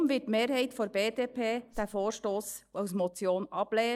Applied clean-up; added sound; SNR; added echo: neural mask model DeepFilterNet 3.